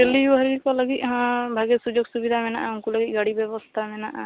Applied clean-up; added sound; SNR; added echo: none; none; none; none.